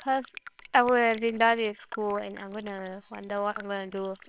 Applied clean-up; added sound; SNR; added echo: neural separator model SepFormer WHAMR!.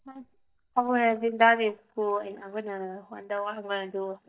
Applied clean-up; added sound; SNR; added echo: neural mask model DeepFilterNet 3.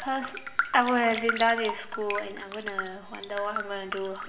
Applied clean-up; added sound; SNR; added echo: none; Raindrop; 6 dB; reverberation time 0.7 s.